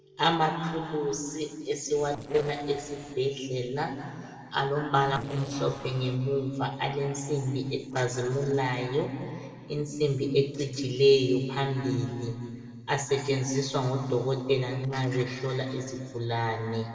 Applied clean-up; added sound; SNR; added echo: neural separator model SepFormer DNS4.